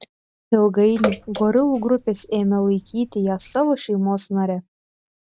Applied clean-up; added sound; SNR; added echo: none; Bathtub (filling or washing) / Water / Splash, splatter; 12 dB; none.